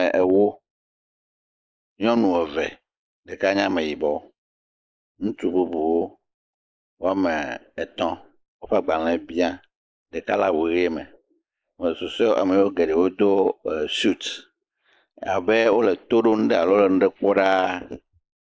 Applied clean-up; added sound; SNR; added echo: neural mask model Resemble Enhance denoiser.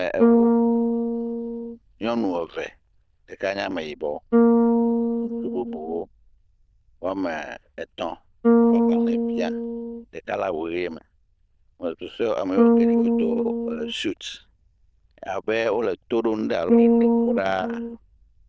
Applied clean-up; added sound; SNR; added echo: neural diffusion model UNIVERSE++.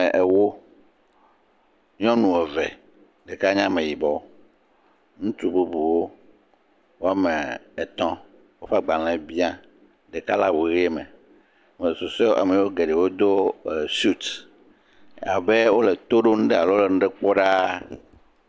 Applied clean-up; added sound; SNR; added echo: none; none; none; none.